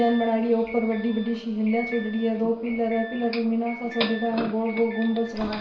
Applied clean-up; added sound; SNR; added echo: none; Doorbell; 13 dB; reverberation time 0.8 s.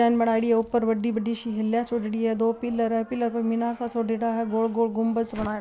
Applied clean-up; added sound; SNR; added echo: none; none; none; none.